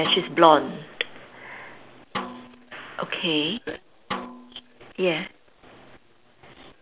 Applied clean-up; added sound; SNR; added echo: none; Snare drum; 13 dB; none.